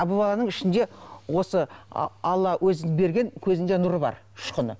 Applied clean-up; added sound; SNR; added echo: none; none; none; none.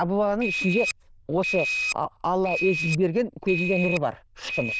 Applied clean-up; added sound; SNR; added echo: neural diffusion model UNIVERSE++.